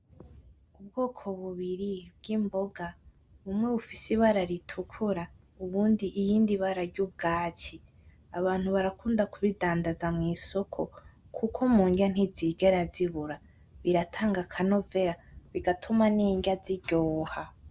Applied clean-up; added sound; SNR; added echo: none; none; none; none.